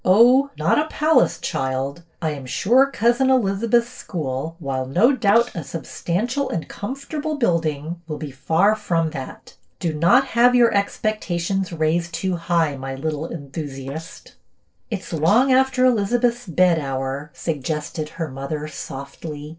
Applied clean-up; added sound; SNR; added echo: neural separator model SepFormer DNS4.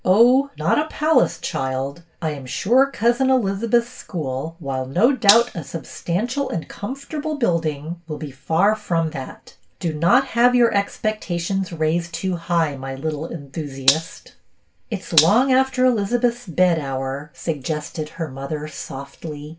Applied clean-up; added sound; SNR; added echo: none; Gunshot, gunfire; 5 dB; reverberation time 0.2 s.